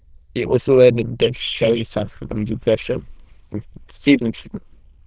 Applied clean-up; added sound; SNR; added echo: neural diffusion model UNIVERSE++.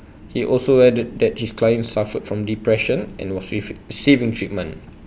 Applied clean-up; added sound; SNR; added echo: none; none; none; none.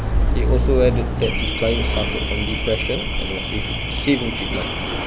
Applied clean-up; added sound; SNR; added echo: none; Alarm / Car; -3 dB; none.